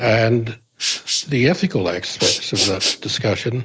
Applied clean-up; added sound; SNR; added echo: neural mask model Resemble Enhance denoiser.